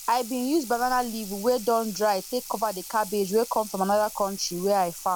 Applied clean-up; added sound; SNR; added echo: none; Sink (filling or washing) / Water tap, faucet; 15 dB; none.